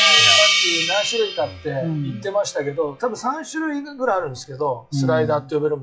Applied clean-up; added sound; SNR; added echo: classical method log-MMSE.